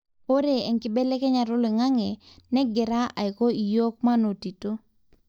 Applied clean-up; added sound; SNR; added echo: neural mask model DeepFilterNet 3.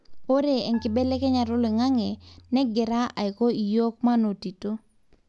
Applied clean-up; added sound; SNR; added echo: none; Marimba, xylophone; 19 dB; none.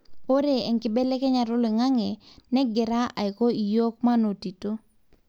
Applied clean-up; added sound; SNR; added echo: none; none; none; none.